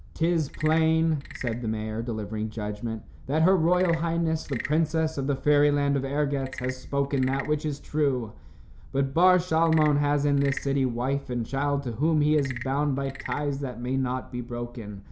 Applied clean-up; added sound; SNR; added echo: none; Wood / Percussion / Frog; 19 dB; none.